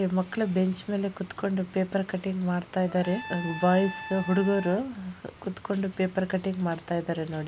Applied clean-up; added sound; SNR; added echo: none; Trumpet; 12 dB; none.